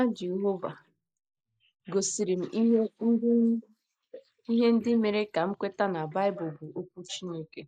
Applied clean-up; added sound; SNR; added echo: neural mask model Resemble Enhance denoiser.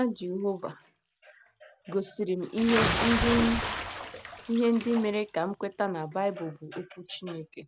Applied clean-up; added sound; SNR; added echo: none; Bathtub (filling or washing) / Splash, splatter; 4 dB; none.